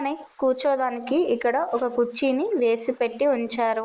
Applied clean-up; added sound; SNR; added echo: neural mask model Resemble Enhance denoiser.